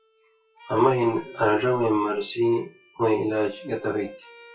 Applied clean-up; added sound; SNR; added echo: classical method WPE with log-MMSE.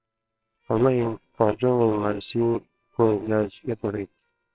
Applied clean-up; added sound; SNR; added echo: neural separator model SepFormer WHAMR!.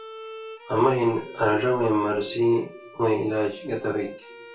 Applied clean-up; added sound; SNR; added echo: none; Bowed string instrument; 17 dB; reverberation time 0.2 s.